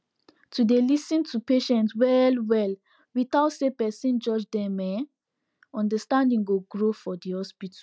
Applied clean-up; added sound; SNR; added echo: none; none; none; none.